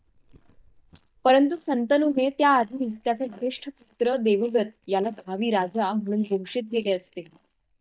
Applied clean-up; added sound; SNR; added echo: neural mask model DeepFilterNet 3.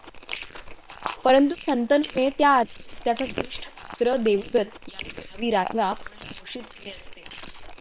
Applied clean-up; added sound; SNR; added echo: neural separator model SepFormer WHAM!.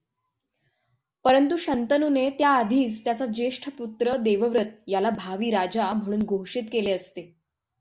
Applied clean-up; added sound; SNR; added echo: none; none; none; none.